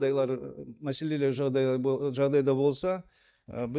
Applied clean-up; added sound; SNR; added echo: neural mask model DeepFilterNet 3.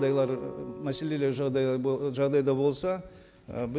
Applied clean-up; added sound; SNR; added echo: none; Acoustic guitar; 17 dB; none.